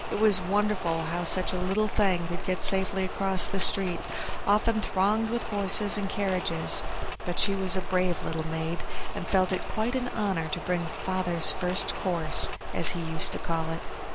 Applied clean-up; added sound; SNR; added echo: none; Rain; 1 dB; none.